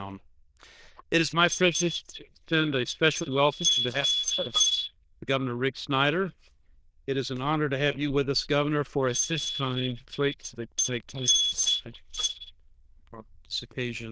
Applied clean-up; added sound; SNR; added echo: neural diffusion model UNIVERSE++.